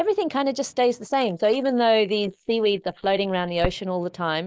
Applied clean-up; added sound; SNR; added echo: neural mask model Resemble Enhance denoiser.